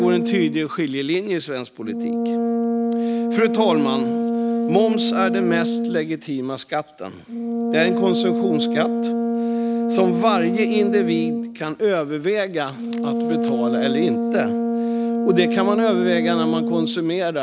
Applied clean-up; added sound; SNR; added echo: none; Brass instrument; -1 dB; none.